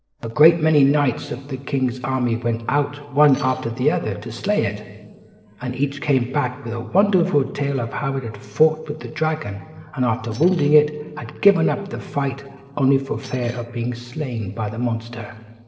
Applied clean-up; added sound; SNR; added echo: neural separator model SepFormer DNS4.